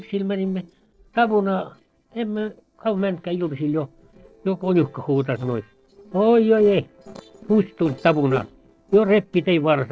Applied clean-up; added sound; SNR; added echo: neural separator model SepFormer DNS4.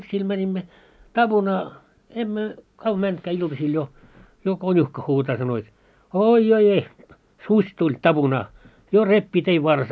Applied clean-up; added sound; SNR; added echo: none; none; none; none.